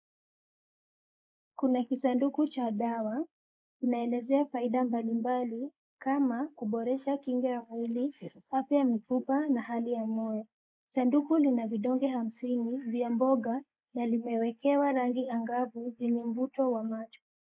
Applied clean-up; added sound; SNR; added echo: neural mask model Resemble Enhance denoiser.